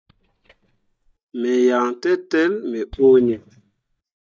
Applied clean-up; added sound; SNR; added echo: neural mask model DeepFilterNet 3.